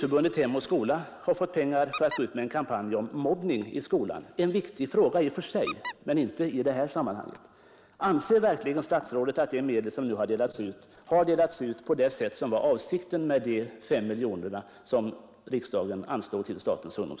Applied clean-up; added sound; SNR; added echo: none; Squeak; 13 dB; none.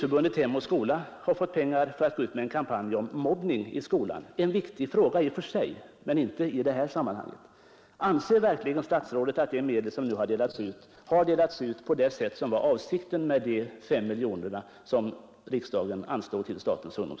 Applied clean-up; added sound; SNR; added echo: none; none; none; none.